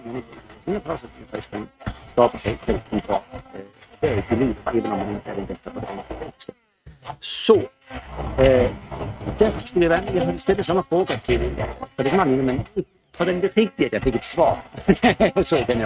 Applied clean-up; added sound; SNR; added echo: neural mask model RNNoise.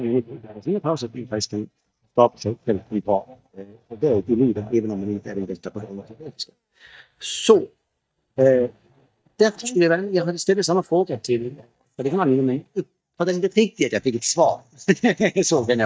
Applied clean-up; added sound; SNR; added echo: neural mask model DeepFilterNet 3.